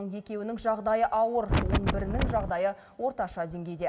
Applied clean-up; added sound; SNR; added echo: none; Wind; -3 dB; reverberation time 1.0 s.